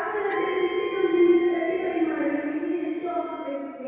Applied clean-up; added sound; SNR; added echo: none; Bowed string instrument; 17 dB; reverberation time 2.0 s.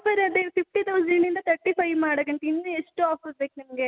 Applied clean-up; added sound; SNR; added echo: none; none; none; none.